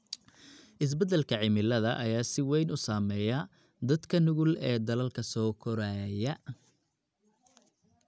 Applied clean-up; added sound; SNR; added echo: none; none; none; none.